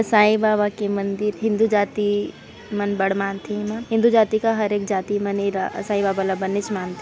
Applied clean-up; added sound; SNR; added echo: none; none; none; none.